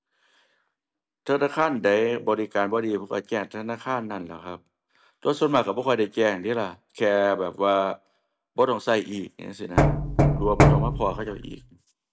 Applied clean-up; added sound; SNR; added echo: none; Knock; -5 dB; none.